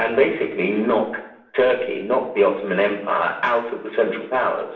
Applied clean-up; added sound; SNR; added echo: none; none; none; reverberation time 0.7 s.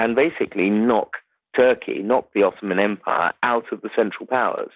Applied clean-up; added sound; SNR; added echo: none; none; none; none.